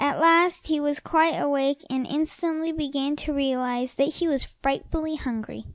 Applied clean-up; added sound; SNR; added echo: none; none; none; none.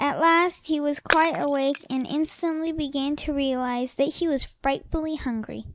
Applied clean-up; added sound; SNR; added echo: neural mask model Resemble Enhance denoiser.